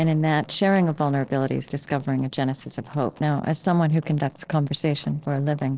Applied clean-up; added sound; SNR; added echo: neural separator model SepFormer DNS4.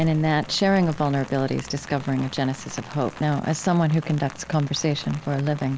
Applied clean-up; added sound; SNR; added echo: none; Rain; 18 dB; none.